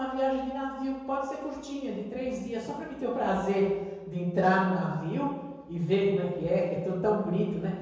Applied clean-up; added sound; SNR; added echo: none; none; none; reverberation time 1.2 s.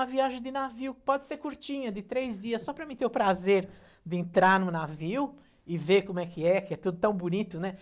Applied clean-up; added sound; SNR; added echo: none; none; none; none.